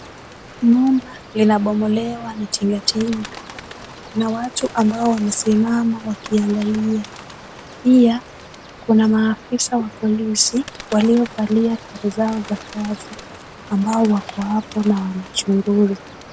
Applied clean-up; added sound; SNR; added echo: none; Water + Bird; 18 dB; none.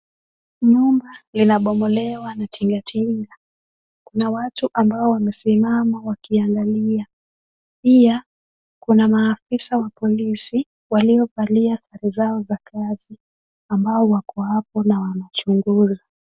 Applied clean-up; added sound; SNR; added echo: none; none; none; none.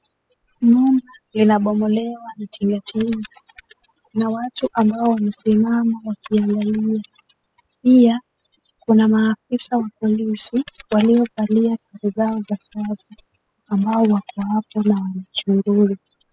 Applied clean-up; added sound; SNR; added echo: classical method spectral subtraction.